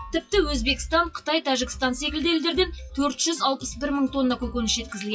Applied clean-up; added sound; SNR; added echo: classical method WPE with log-MMSE.